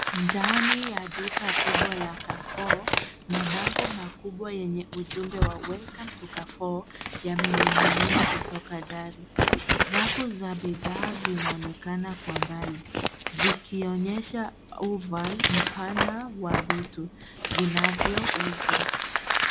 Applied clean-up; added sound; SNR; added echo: none; Crumpling, crinkling / Tearing; -4 dB; none.